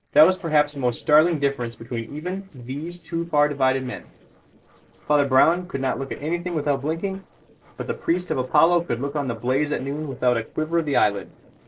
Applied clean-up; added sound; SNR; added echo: neural separator model SepFormer DNS4.